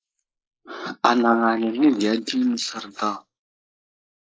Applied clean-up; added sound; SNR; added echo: neural mask model Resemble Enhance denoiser.